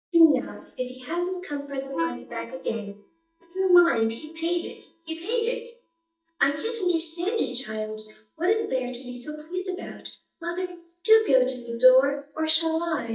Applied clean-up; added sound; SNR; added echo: neural mask model DeepFilterNet 3.